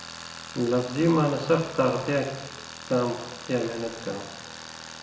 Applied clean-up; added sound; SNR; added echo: none; Tools; 13 dB; reverberation time 1.0 s.